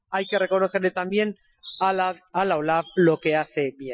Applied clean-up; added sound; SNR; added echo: classical method Wiener filter.